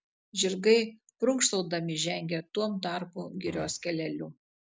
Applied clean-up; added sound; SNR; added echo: neural mask model Resemble Enhance denoiser.